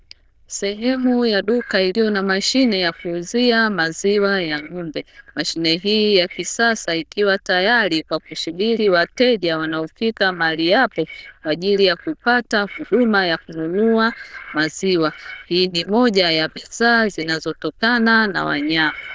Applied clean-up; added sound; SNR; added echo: neural diffusion model UNIVERSE++.